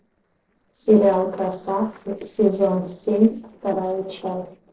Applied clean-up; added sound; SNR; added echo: neural separator model SepFormer DNS4.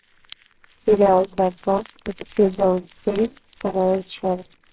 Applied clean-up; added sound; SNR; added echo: neural separator model SepFormer WHAMR!.